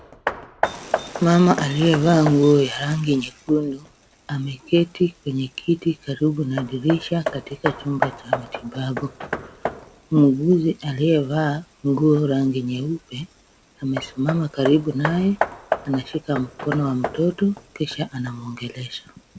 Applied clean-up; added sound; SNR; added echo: none; Hammer; 10 dB; none.